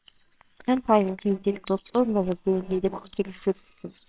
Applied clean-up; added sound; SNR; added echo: neural separator model SepFormer WHAMR!.